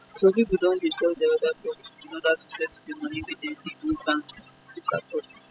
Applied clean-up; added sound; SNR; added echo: classical method spectral subtraction.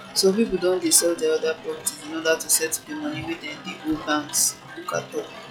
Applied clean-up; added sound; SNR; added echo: classical method log-MMSE.